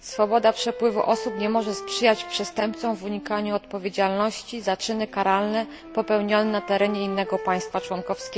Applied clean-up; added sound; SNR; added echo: none; Wind instrument, woodwind instrument; 13 dB; none.